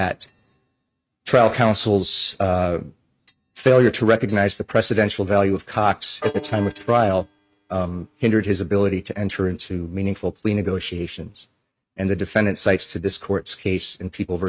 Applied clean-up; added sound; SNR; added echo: neural mask model RNNoise.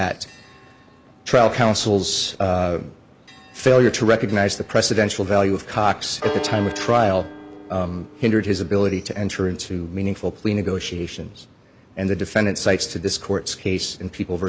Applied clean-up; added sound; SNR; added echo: none; Church bell; 17 dB; none.